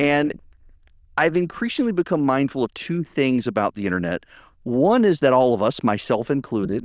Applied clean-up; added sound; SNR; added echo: neural diffusion model UNIVERSE++.